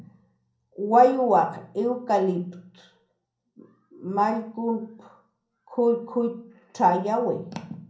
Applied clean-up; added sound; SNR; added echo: none; none; none; reverberation time 0.6 s.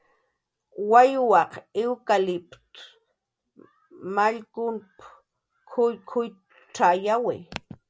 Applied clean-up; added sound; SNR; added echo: none; none; none; none.